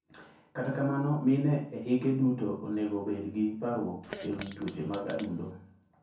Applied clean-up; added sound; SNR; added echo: none; Fart; 12 dB; reverberation time 0.5 s.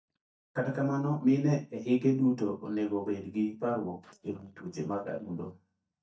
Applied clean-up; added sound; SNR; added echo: neural mask model DeepFilterNet 3.